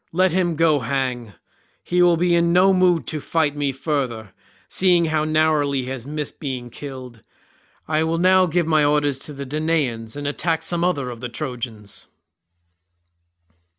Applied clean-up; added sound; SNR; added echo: none; none; none; none.